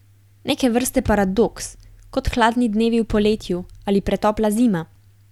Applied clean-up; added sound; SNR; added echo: none; Bass drum; 20 dB; none.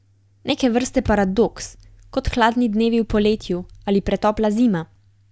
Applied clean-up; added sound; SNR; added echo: neural mask model DeepFilterNet 3.